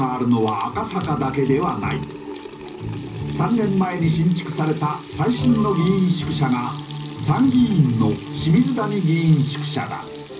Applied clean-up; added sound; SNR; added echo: none; Sink (filling or washing) / Water tap, faucet; 17 dB; reverberation time 0.5 s.